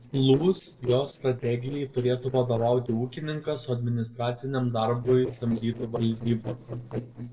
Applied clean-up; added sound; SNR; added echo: neural separator model SepFormer DNS4.